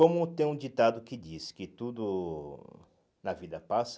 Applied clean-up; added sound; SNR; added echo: none; none; none; none.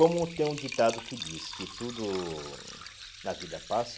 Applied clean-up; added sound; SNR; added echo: none; Liquid; 12 dB; none.